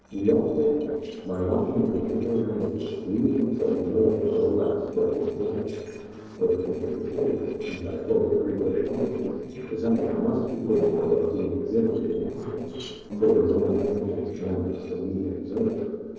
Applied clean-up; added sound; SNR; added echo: neural separator model SepFormer DNS4.